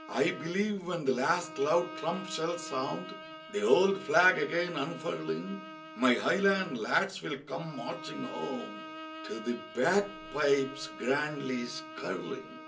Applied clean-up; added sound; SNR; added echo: none; Bowed string instrument; 14 dB; reverberation time 0.3 s.